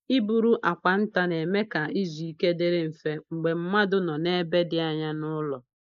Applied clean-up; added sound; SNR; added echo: neural mask model Resemble Enhance denoiser.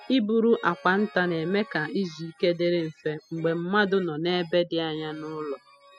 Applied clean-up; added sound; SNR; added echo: classical method spectral subtraction.